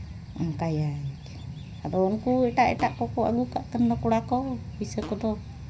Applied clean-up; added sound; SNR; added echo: none; Fart; 17 dB; reverberation time 0.4 s.